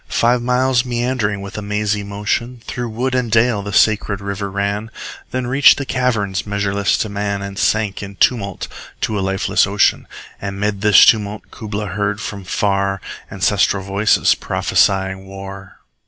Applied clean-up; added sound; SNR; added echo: none; none; none; none.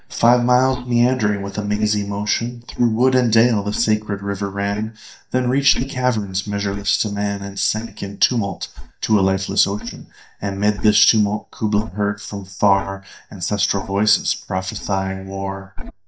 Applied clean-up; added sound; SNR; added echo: neural mask model DeepFilterNet 3.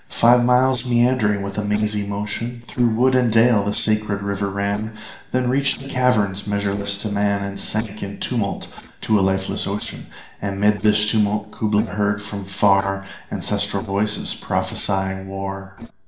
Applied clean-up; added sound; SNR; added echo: neural separator model SepFormer DNS4.